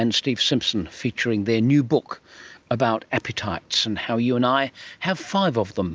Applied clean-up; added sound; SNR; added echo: none; none; none; none.